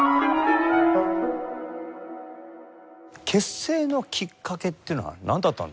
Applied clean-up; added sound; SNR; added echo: none; none; none; none.